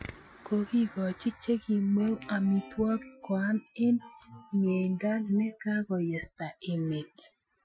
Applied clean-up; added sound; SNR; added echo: classical method Wiener filter.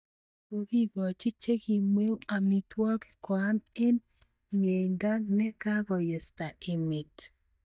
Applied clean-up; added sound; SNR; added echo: neural mask model DeepFilterNet 3.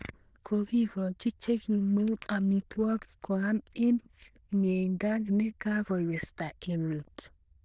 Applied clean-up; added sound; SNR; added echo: neural diffusion model UNIVERSE++.